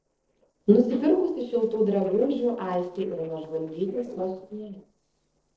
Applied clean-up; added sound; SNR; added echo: neural separator model SepFormer DNS4.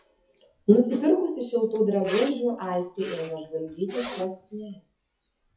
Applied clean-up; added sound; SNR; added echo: classical method WPE with log-MMSE.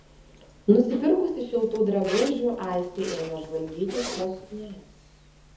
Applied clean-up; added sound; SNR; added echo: none; Zipper (clothing); 15 dB; reverberation time 0.7 s.